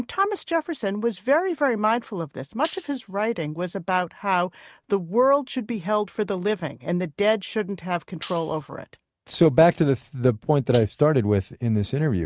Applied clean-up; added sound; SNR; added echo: neural mask model RNNoise.